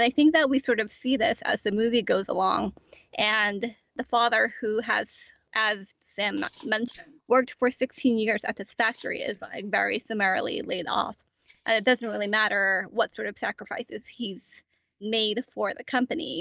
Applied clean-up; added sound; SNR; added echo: neural mask model DeepFilterNet 3.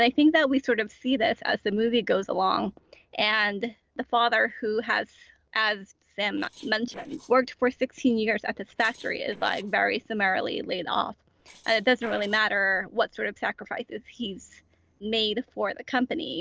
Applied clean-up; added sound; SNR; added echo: neural separator model SepFormer DNS4.